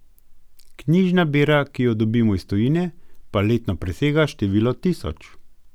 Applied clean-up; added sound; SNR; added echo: none; none; none; none.